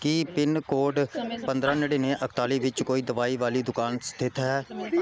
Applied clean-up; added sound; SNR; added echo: neural mask model Resemble Enhance denoiser.